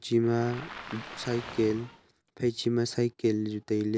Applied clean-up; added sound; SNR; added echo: none; Waves, surf; 14 dB; none.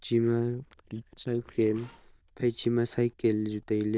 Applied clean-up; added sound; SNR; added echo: neural diffusion model UNIVERSE++.